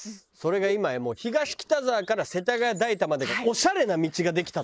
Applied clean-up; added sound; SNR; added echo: neural mask model Resemble Enhance denoiser.